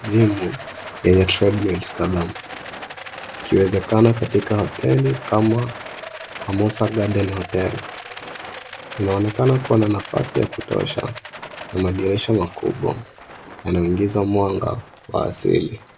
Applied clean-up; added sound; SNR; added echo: none; Rattle; 14 dB; none.